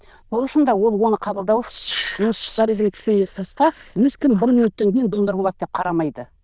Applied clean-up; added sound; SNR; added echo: neural diffusion model UNIVERSE++.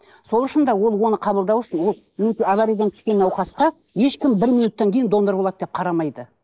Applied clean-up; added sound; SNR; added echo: neural mask model Resemble Enhance denoiser.